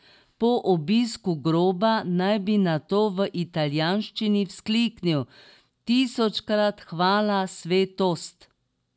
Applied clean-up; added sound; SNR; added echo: none; none; none; none.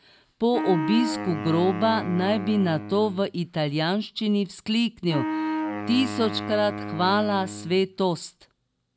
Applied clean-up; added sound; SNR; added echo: none; Wind instrument, woodwind instrument; 7 dB; none.